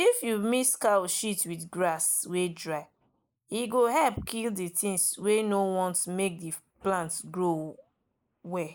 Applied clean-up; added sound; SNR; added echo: neural mask model Resemble Enhance denoiser.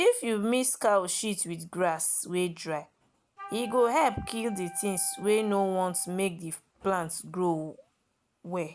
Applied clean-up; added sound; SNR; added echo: none; Wind instrument, woodwind instrument; 17 dB; none.